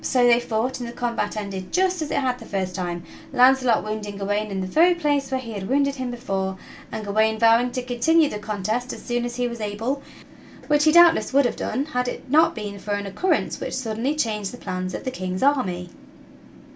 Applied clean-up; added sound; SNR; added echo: none; none; none; none.